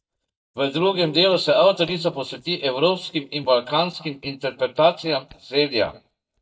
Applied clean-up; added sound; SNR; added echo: neural mask model DeepFilterNet 3.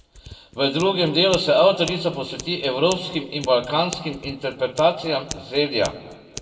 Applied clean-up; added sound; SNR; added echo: none; Scissors; 18 dB; reverberation time 1.3 s.